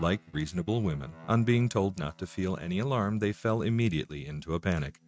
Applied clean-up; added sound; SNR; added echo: neural mask model RNNoise.